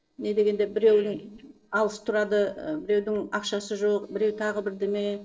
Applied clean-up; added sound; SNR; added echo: neural separator model SepFormer DNS4.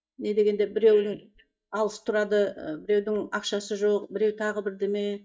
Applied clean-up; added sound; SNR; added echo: neural mask model DeepFilterNet 3.